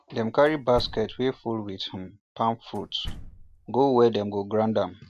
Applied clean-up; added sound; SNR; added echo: none; Slam; 16 dB; none.